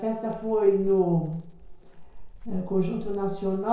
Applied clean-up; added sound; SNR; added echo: none; Chirp, tweet; 10 dB; reverberation time 0.6 s.